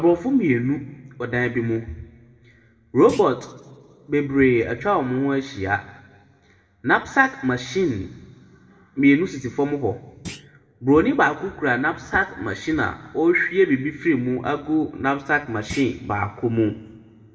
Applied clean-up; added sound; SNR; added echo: none; Thump, thud; 17 dB; reverberation time 1.1 s.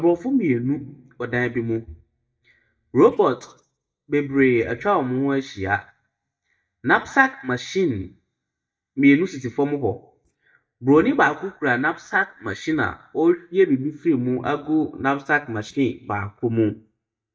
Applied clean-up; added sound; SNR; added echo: neural mask model DeepFilterNet 3.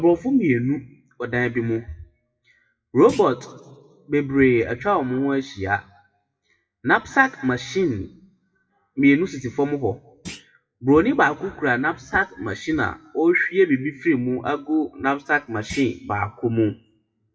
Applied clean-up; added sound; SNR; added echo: classical method WPE with log-MMSE.